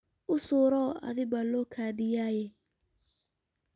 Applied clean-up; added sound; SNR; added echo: none; none; none; none.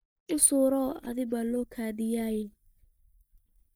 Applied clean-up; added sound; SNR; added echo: neural mask model DeepFilterNet 3.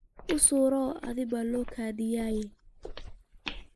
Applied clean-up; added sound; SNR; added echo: neural mask model Resemble Enhance denoiser.